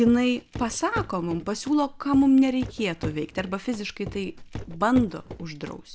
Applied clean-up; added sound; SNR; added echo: none; Walk, footsteps; 14 dB; none.